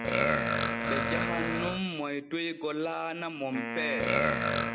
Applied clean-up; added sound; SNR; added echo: none; Wind instrument, woodwind instrument + Burping, eructation; -4 dB; none.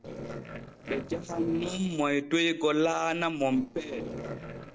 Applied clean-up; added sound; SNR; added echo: neural separator model SepFormer DNS4.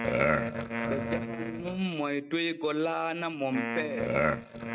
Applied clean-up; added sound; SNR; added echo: neural mask model RNNoise.